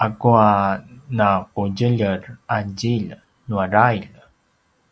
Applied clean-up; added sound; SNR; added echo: none; none; none; none.